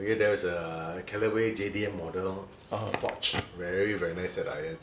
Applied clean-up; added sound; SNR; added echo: none; Crackle; 11 dB; none.